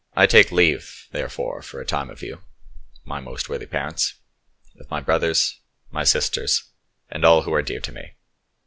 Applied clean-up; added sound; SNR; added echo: none; none; none; none.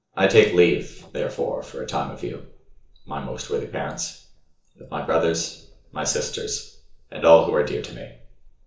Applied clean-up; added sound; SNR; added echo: neural separator model SepFormer DNS4.